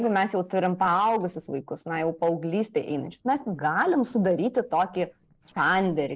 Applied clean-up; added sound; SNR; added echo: neural separator model SepFormer DNS4.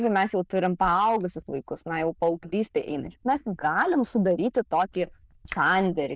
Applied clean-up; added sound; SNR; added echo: neural diffusion model UNIVERSE++.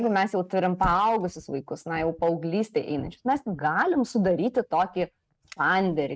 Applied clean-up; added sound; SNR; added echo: neural mask model RNNoise.